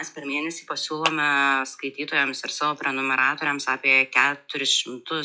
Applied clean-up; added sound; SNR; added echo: classical method log-MMSE.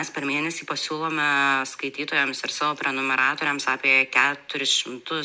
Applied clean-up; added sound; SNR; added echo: none; none; none; none.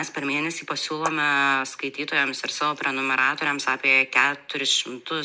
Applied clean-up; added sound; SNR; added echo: neural mask model Resemble Enhance denoiser.